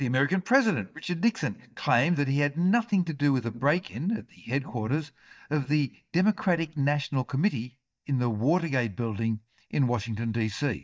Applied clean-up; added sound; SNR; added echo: neural mask model DeepFilterNet 3.